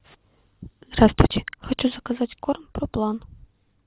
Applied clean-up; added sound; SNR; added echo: none; none; none; none.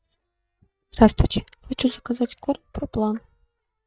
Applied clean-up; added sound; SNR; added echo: neural mask model DeepFilterNet 3.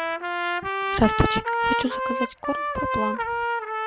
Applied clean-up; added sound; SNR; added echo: none; Trumpet; -2 dB; none.